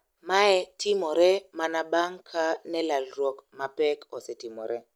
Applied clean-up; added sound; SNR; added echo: none; none; none; none.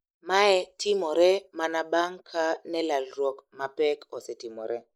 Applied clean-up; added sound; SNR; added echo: neural mask model Resemble Enhance denoiser.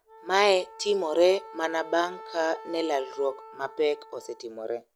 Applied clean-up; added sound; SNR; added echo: none; Wind instrument, woodwind instrument; 18 dB; none.